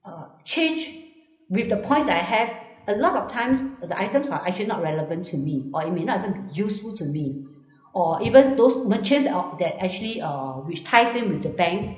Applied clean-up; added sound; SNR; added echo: none; none; none; reverberation time 0.8 s.